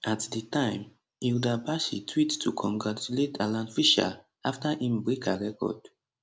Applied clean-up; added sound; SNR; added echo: none; none; none; none.